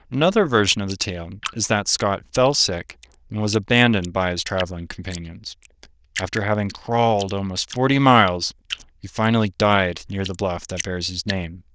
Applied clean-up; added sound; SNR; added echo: neural diffusion model UNIVERSE++.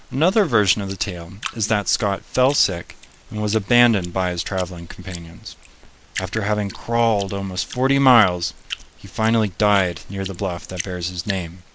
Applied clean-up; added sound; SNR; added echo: neural mask model Resemble Enhance denoiser.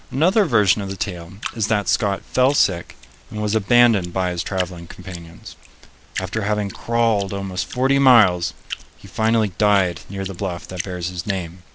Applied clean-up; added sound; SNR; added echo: none; Drip; 17 dB; none.